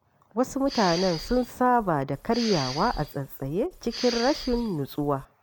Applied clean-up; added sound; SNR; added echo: none; Respiratory sounds; 11 dB; none.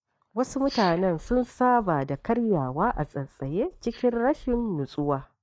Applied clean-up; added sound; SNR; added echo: neural mask model DeepFilterNet 3.